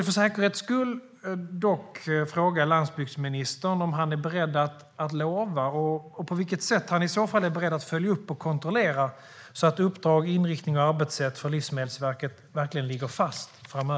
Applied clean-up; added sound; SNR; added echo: neural mask model Resemble Enhance denoiser.